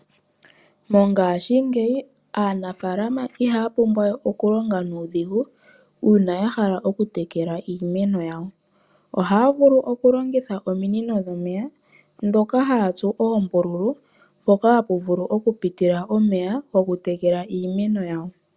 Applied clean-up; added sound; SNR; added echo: none; none; none; none.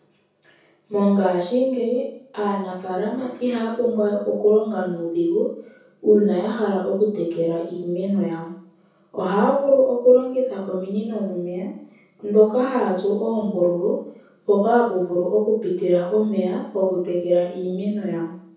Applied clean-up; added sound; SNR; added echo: none; none; none; reverberation time 0.6 s.